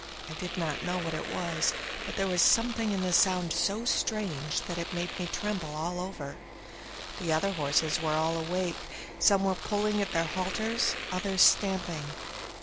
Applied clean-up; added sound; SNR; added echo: none; Domestic sounds, home sounds; 8 dB; none.